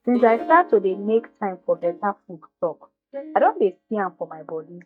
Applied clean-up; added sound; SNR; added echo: neural mask model DeepFilterNet 3.